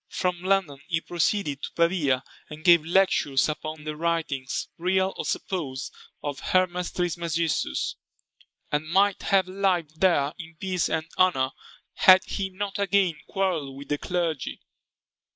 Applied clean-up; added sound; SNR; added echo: neural mask model Resemble Enhance denoiser.